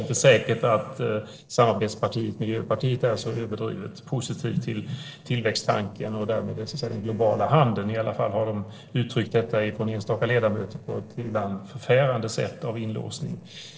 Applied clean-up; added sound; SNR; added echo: neural separator model SepFormer DNS4.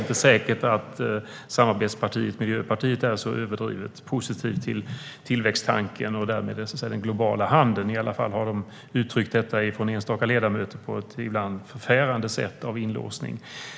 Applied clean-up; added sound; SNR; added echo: none; none; none; none.